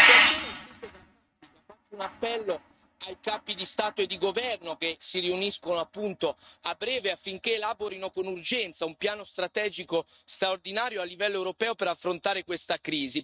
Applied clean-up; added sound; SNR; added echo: neural mask model RNNoise.